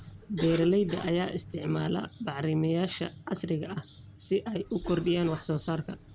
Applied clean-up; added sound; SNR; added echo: none; Cough; 16 dB; none.